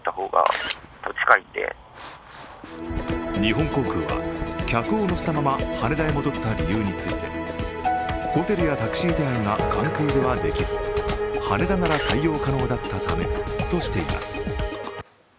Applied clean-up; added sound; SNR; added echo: none; Camera; 4 dB; none.